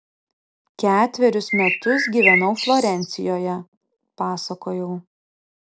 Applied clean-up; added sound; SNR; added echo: none; Bird; 0 dB; none.